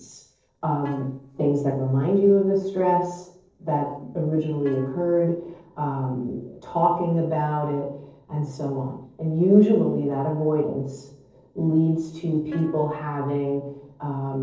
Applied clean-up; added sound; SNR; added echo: neural separator model SepFormer DNS4.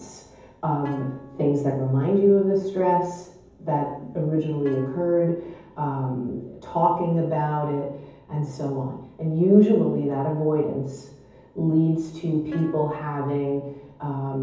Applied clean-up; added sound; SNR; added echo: none; Plucked string instrument; 19 dB; reverberation time 0.9 s.